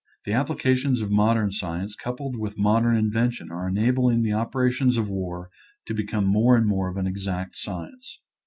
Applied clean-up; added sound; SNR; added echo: none; none; none; none.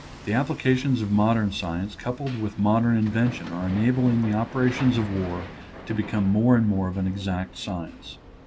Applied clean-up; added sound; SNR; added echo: none; Hammer; 16 dB; none.